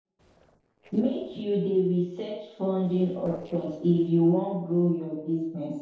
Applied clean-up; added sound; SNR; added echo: neural separator model SepFormer DNS4.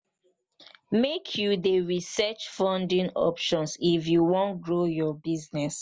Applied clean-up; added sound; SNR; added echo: none; none; none; none.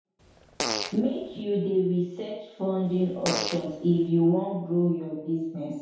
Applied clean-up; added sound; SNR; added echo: none; Fart; 7 dB; reverberation time 0.8 s.